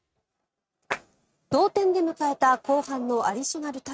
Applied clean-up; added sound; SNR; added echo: neural mask model RNNoise.